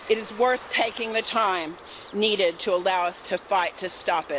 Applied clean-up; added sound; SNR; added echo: none; Bird; 18 dB; none.